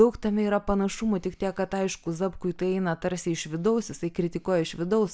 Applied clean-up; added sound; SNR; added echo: none; none; none; none.